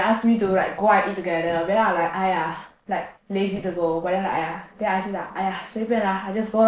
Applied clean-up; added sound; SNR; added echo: neural separator model SepFormer DNS4.